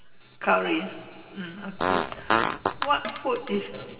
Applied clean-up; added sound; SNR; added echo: none; Fart; -1 dB; reverberation time 2.0 s.